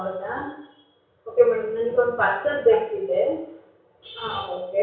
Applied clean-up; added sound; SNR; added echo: none; none; none; reverberation time 0.6 s.